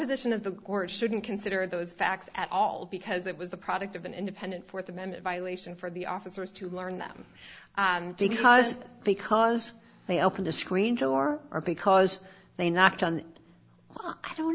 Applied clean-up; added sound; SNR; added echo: none; none; none; none.